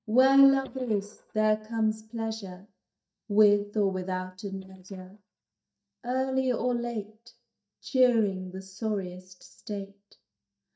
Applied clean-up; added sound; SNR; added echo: neural mask model DeepFilterNet 3.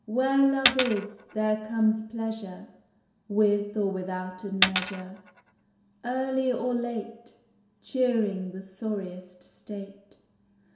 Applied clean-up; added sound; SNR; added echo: none; Coin (dropping); 0 dB; reverberation time 0.7 s.